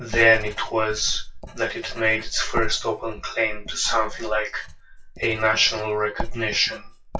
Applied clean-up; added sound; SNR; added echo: classical method WPE with log-MMSE.